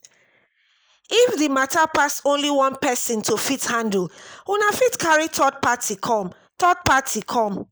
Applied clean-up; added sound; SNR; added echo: neural mask model Resemble Enhance denoiser.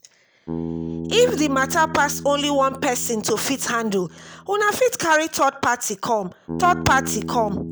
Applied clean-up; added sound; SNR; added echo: none; Bass guitar; 11 dB; none.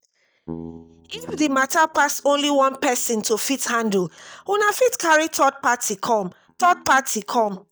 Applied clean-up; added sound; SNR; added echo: neural mask model DeepFilterNet 3.